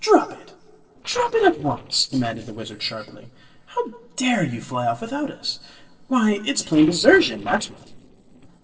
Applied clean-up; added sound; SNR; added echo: neural separator model SepFormer DNS4.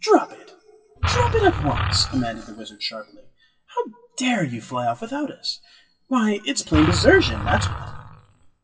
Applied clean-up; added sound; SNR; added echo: classical method WPE with log-MMSE.